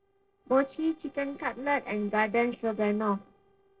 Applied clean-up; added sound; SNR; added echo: neural separator model SepFormer DNS4.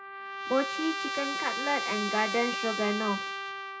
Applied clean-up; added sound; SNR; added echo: none; Trumpet; 2 dB; reverberation time 0.2 s.